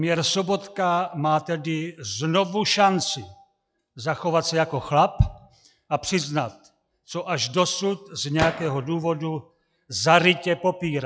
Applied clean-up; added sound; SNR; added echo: classical method log-MMSE.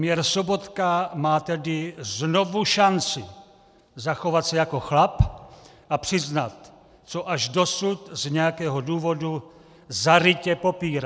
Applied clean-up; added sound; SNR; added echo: none; none; none; none.